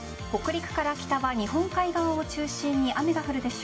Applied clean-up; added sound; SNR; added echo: none; none; none; reverberation time 0.2 s.